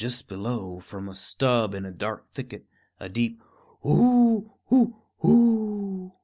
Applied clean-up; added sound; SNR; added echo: none; none; none; none.